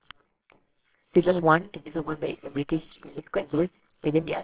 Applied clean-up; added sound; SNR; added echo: neural separator model SepFormer WHAMR!.